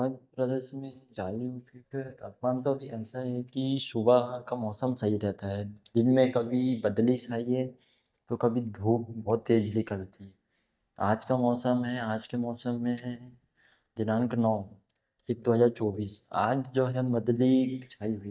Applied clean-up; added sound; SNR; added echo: neural mask model DeepFilterNet 3.